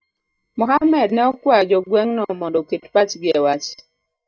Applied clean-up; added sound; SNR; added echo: neural mask model DeepFilterNet 3.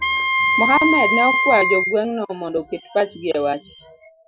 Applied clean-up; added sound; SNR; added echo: classical method Wiener filter.